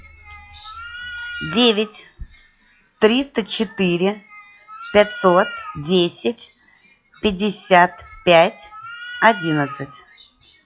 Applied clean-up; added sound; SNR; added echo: classical method log-MMSE.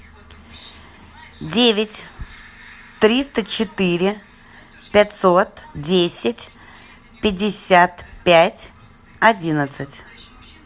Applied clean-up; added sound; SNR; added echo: none; none; none; none.